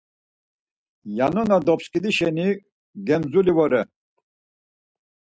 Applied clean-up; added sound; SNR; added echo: none; none; none; none.